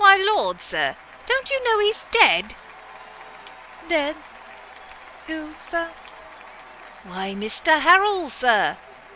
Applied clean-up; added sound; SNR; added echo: none; Applause / Cheering; 20 dB; none.